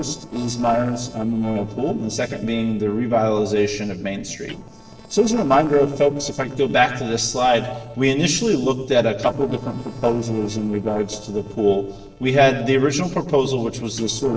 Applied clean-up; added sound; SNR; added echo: neural separator model SepFormer DNS4.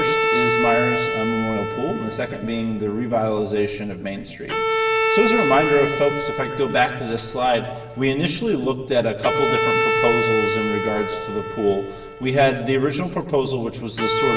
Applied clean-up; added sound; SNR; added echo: none; Bowed string instrument; 2 dB; reverberation time 1.1 s.